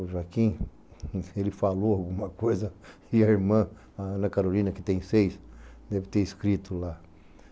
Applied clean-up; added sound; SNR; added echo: none; none; none; none.